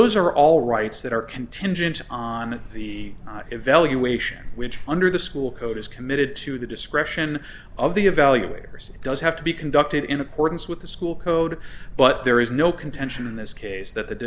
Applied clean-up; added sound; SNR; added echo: none; none; none; none.